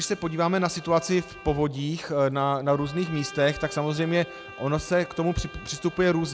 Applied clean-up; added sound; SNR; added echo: none; Bowed string instrument; 18 dB; none.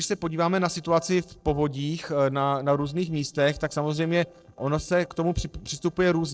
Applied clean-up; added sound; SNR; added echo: neural separator model SepFormer DNS4.